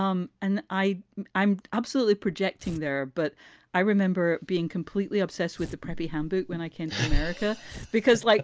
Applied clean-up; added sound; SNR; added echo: none; Tearing; 17 dB; none.